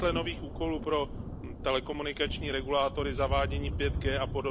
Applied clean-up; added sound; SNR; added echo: none; Thunder; 4 dB; none.